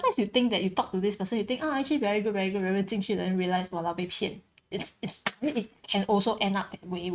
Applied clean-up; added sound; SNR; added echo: neural mask model RNNoise.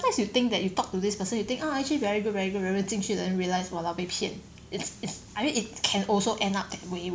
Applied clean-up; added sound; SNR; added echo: none; none; none; none.